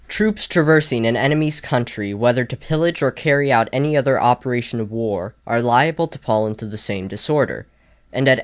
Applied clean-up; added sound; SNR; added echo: none; none; none; none.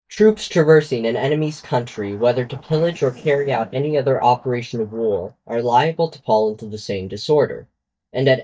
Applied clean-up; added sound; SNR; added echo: neural mask model DeepFilterNet 3.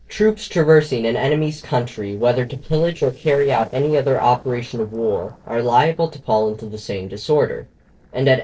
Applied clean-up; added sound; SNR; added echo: neural separator model SepFormer DNS4.